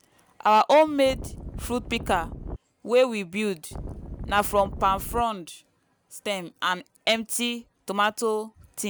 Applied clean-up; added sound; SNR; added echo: none; Wind; 10 dB; none.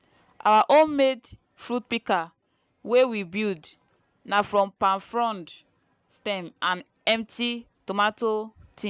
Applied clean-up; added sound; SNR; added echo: none; none; none; none.